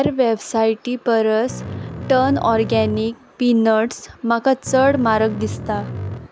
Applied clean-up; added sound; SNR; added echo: none; Bass guitar; 10 dB; none.